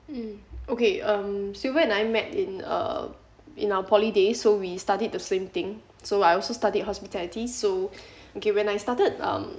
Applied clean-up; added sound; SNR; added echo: none; none; none; none.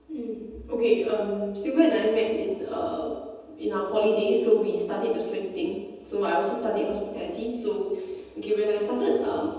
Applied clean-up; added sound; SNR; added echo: none; none; none; reverberation time 1.1 s.